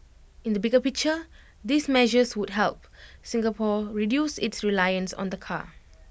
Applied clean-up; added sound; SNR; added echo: none; none; none; none.